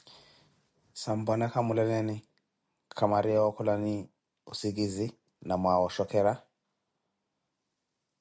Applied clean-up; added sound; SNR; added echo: none; none; none; none.